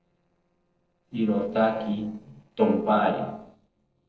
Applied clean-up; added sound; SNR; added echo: neural separator model SepFormer DNS4.